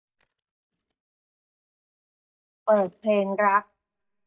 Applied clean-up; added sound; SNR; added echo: neural mask model DeepFilterNet 3.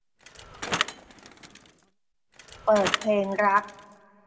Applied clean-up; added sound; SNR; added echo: none; Bicycle; 7 dB; reverberation time 1.0 s.